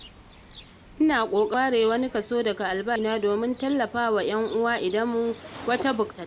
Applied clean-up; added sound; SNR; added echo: none; Cricket; 19 dB; none.